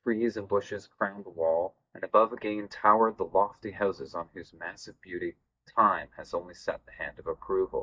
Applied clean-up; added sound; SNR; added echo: neural mask model DeepFilterNet 3.